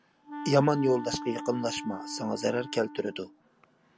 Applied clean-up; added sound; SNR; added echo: none; Wind instrument, woodwind instrument; 11 dB; none.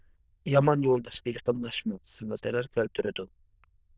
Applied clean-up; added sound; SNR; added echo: neural diffusion model UNIVERSE++.